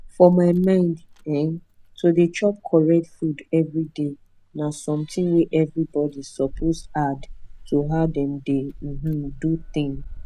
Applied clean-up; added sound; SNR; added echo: none; Keys jangling; 17 dB; none.